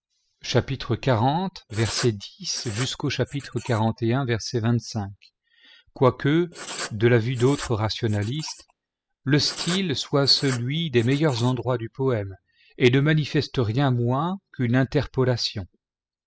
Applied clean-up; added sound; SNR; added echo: classical method spectral subtraction.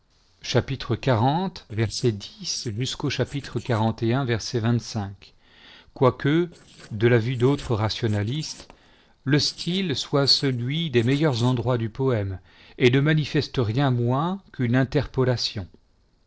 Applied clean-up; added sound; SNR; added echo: neural separator model SepFormer DNS4.